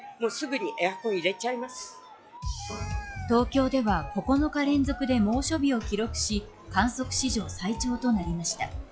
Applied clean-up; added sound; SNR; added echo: classical method log-MMSE.